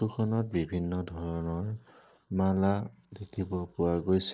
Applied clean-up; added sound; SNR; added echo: neural separator model SepFormer DNS4.